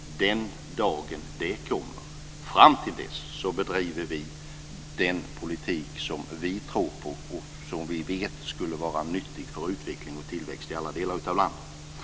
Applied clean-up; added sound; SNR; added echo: none; none; none; none.